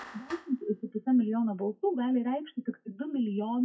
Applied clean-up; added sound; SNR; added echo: classical method WPE with log-MMSE.